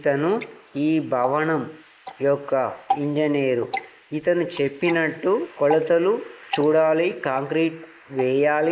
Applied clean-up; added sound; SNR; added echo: neural mask model Resemble Enhance denoiser.